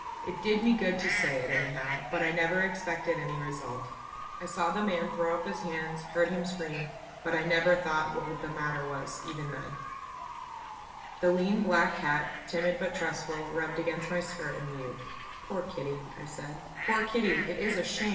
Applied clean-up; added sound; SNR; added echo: none; Bird / Fowl; 7 dB; reverberation time 0.9 s.